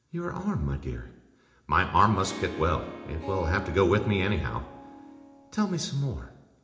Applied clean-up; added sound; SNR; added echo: none; Harp; 13 dB; reverberation time 0.8 s.